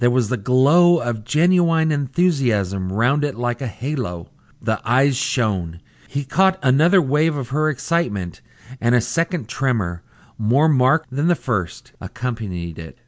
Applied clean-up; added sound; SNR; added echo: none; none; none; none.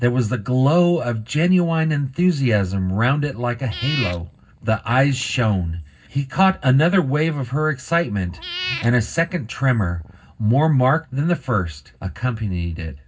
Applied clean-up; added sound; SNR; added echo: none; Meow / Purr; 15 dB; reverberation time 0.4 s.